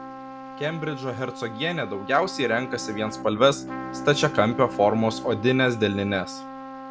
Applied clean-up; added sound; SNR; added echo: none; Trumpet + Bowed string instrument; 11 dB; none.